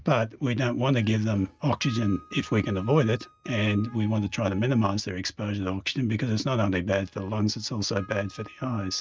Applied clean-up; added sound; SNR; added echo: neural mask model RNNoise.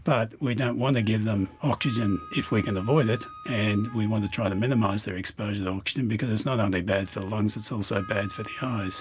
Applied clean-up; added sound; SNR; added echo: none; Wind instrument, woodwind instrument; 20 dB; none.